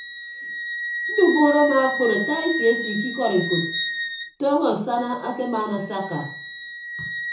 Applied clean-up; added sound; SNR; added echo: none; Wind instrument, woodwind instrument; 6 dB; reverberation time 0.6 s.